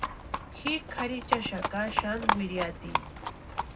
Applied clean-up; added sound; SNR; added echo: none; Livestock, farm animals, working animals; -2 dB; reverberation time 0.3 s.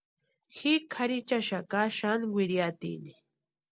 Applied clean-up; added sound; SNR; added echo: none; none; none; none.